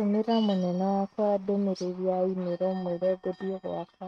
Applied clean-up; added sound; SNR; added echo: neural mask model RNNoise.